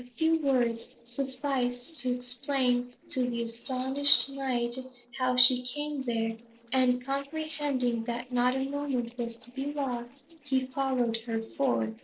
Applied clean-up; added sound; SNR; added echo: neural separator model SepFormer DNS4.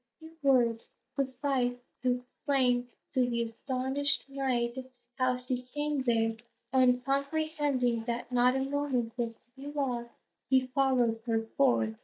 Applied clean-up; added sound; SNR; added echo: neural mask model DeepFilterNet 3.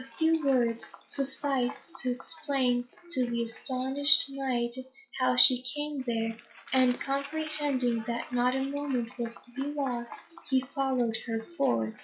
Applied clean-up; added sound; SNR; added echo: classical method WPE with log-MMSE.